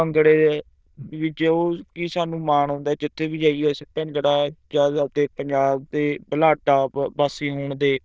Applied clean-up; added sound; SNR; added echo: neural diffusion model UNIVERSE++.